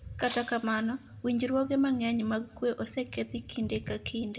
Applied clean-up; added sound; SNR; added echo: none; Shatter; 18 dB; reverberation time 0.7 s.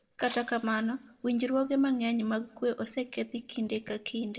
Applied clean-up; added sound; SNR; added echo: neural separator model SepFormer DNS4.